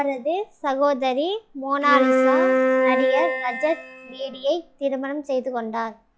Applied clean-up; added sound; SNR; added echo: classical method log-MMSE.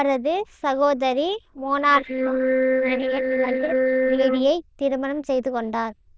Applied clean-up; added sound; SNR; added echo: neural diffusion model UNIVERSE++.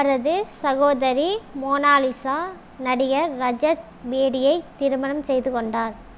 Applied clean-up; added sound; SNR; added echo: none; none; none; none.